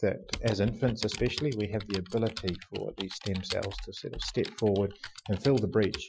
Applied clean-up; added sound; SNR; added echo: classical method Wiener filter.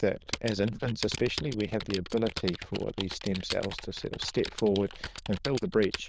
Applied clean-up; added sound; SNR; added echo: neural diffusion model UNIVERSE++.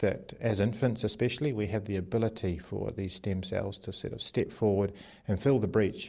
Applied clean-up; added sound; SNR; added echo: none; none; none; none.